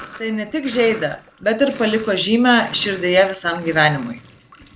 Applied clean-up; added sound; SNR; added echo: none; Sink (filling or washing); 19 dB; none.